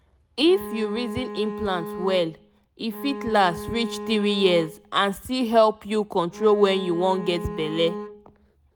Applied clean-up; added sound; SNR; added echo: none; Bowed string instrument; 10 dB; none.